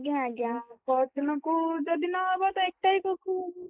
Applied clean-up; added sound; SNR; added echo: neural mask model Resemble Enhance denoiser.